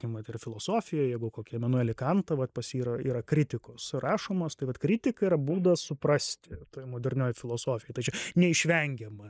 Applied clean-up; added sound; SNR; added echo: neural mask model Resemble Enhance denoiser.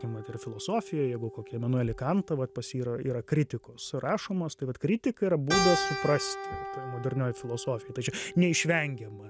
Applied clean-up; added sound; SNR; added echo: none; Keyboard (musical); 8 dB; none.